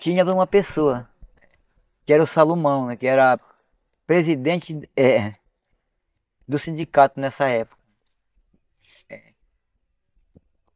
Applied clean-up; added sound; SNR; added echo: neural mask model DeepFilterNet 3.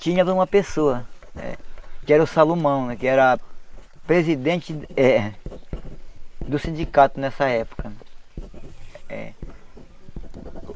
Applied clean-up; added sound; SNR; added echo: neural mask model Resemble Enhance denoiser.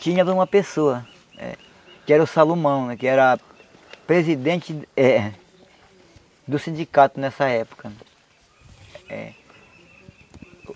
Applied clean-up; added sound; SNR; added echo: none; none; none; none.